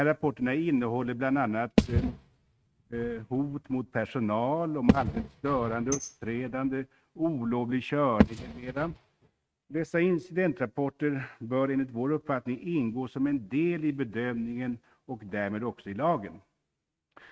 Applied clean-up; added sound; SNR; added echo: neural mask model RNNoise.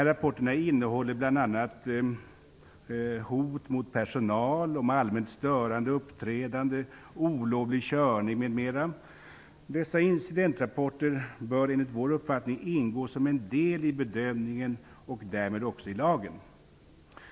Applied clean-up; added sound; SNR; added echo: none; none; none; none.